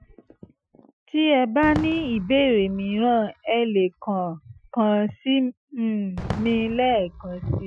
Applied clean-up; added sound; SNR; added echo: classical method Wiener filter.